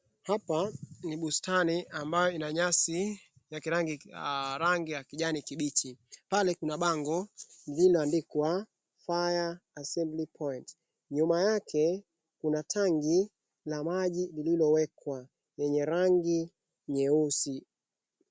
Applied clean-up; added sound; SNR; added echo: none; none; none; none.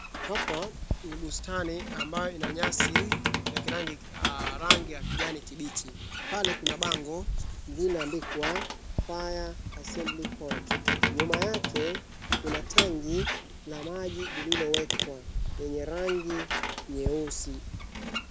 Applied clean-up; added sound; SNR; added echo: none; Squeak; -3 dB; none.